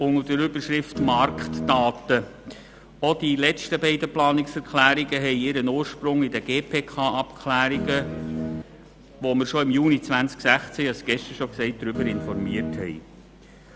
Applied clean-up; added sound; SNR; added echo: none; Guitar; 5 dB; none.